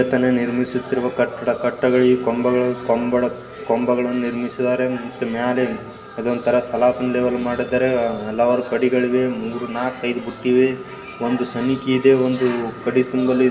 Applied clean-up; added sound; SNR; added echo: none; none; none; reverberation time 2.1 s.